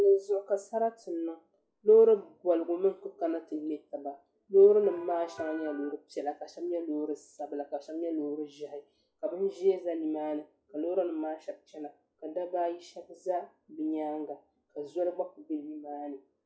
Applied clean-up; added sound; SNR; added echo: classical method log-MMSE.